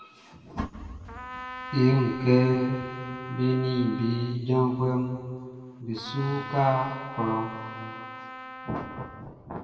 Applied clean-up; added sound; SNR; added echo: none; Trumpet; 13 dB; reverberation time 2.2 s.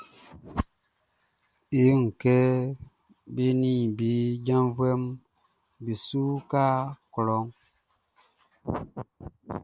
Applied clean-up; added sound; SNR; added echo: none; none; none; none.